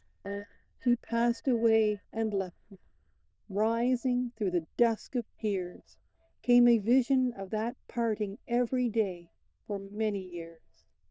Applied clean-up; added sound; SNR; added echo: neural diffusion model UNIVERSE++.